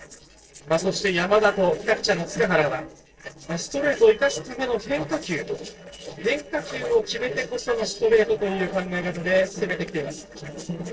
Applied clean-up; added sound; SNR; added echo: neural separator model SepFormer DNS4.